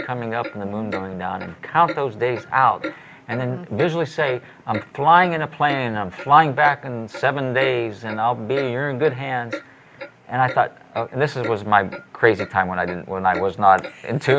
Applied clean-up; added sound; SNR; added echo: none; Clock; 15 dB; none.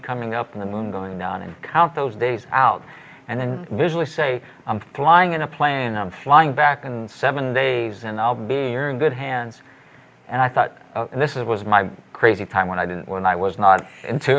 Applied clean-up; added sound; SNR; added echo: none; none; none; none.